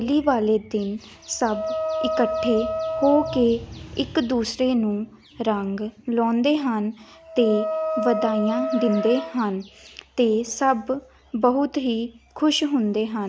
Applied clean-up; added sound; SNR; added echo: none; Wind instrument, woodwind instrument; 5 dB; none.